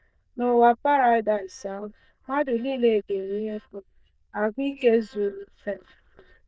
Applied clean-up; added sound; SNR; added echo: neural diffusion model UNIVERSE++.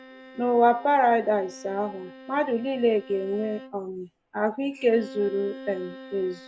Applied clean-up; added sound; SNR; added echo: none; Bowed string instrument; 18 dB; none.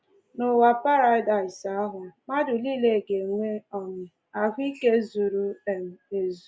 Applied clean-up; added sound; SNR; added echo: none; none; none; none.